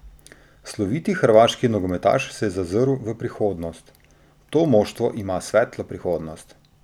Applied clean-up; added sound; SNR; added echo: none; none; none; none.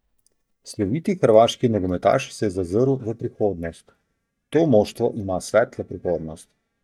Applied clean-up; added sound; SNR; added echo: neural mask model DeepFilterNet 3.